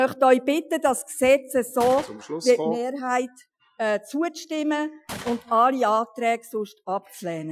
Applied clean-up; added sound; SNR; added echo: classical method Wiener filter.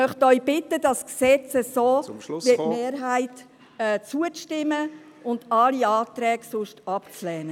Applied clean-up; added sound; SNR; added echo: none; none; none; none.